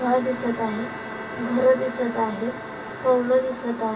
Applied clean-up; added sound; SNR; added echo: none; Bowed string instrument; 16 dB; reverberation time 0.2 s.